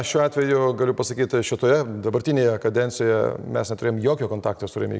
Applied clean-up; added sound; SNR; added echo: none; none; none; none.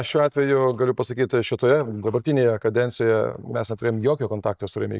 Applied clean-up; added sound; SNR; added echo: neural mask model DeepFilterNet 3.